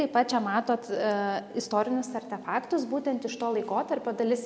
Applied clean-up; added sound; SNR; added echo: none; none; none; none.